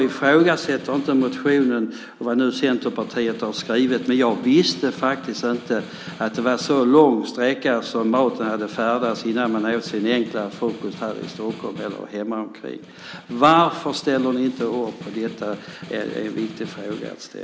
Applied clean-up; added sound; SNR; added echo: none; Snare drum; 18 dB; none.